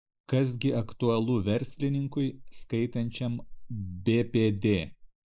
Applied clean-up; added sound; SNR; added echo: neural mask model Resemble Enhance denoiser.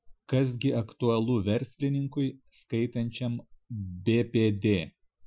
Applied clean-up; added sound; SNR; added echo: classical method Wiener filter.